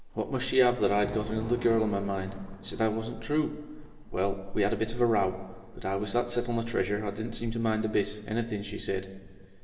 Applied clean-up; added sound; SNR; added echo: none; Thunder; 19 dB; reverberation time 1.6 s.